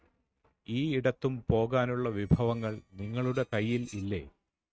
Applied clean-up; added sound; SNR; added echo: neural mask model RNNoise.